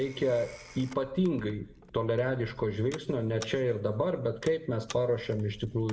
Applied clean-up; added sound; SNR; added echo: none; Telephone; 20 dB; reverberation time 0.7 s.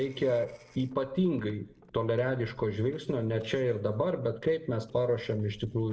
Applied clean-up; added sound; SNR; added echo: neural separator model SepFormer DNS4.